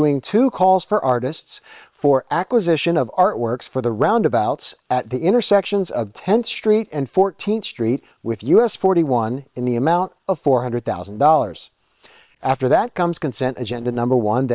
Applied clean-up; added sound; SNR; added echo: neural separator model SepFormer WHAM!.